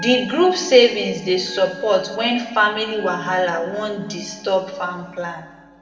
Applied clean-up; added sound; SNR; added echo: none; Bell; 18 dB; reverberation time 1.6 s.